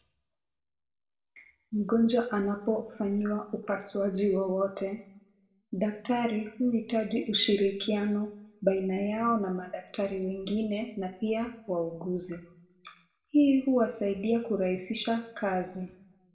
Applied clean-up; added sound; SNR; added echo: none; none; none; reverberation time 0.5 s.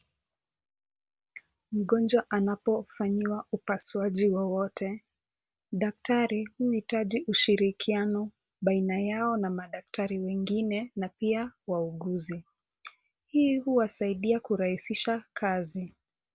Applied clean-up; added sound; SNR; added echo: none; none; none; none.